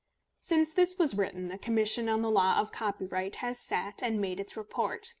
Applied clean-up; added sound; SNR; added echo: none; none; none; none.